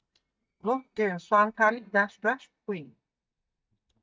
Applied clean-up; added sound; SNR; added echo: neural mask model DeepFilterNet 3.